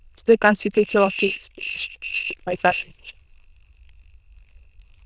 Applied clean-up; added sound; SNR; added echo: neural diffusion model UNIVERSE++.